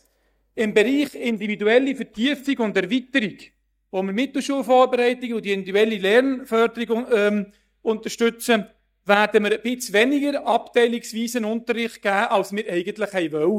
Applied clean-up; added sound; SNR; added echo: neural mask model DeepFilterNet 3.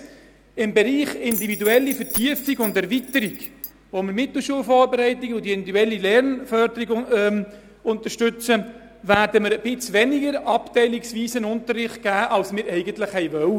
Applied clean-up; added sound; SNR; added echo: none; Keys jangling; 10 dB; none.